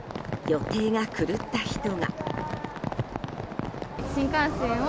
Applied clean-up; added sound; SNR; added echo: none; none; none; none.